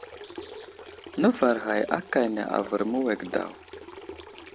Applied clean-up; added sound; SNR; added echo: none; Sink (filling or washing) / Water tap, faucet; 15 dB; none.